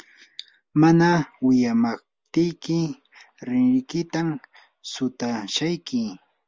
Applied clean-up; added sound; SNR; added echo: none; none; none; none.